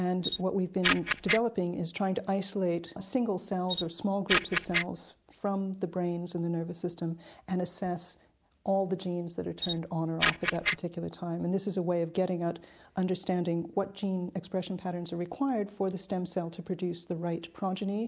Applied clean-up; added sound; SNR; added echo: none; Camera; -5 dB; none.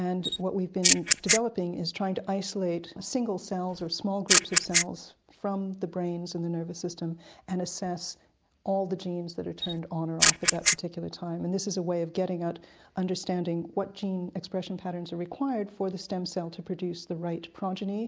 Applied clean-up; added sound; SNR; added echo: neural mask model Resemble Enhance denoiser.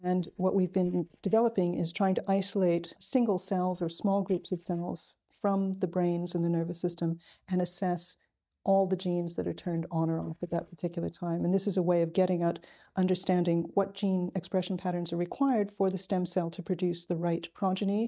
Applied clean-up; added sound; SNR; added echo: neural mask model DeepFilterNet 3.